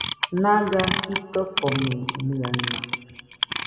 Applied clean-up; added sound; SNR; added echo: none; Clock; 0 dB; reverberation time 1.5 s.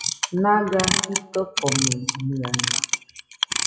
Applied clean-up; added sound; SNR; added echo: classical method WPE with log-MMSE.